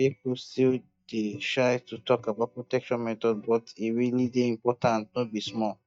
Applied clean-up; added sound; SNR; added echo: neural mask model DeepFilterNet 3.